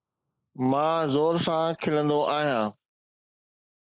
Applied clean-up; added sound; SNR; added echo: neural mask model Resemble Enhance denoiser.